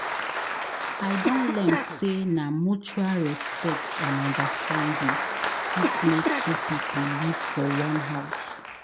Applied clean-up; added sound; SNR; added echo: none; Applause + Cough; 1 dB; none.